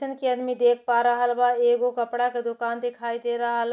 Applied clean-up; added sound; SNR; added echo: none; none; none; none.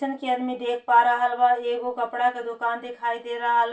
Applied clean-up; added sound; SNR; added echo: none; none; none; reverberation time 0.2 s.